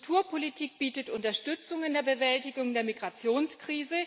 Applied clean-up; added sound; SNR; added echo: none; none; none; none.